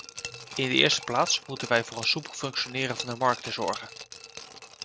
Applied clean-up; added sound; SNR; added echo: none; Glass; 12 dB; none.